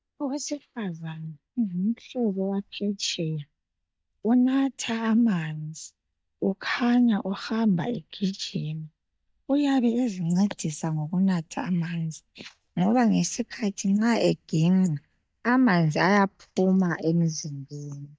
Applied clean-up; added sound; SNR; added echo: neural mask model DeepFilterNet 3.